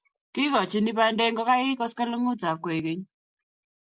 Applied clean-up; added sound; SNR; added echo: none; none; none; none.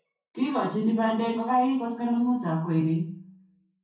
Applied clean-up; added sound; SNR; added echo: none; none; none; reverberation time 0.5 s.